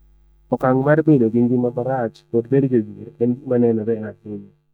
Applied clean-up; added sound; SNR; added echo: neural mask model DeepFilterNet 3.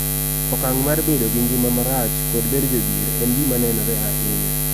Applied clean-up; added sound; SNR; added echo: none; Buzz; -3 dB; none.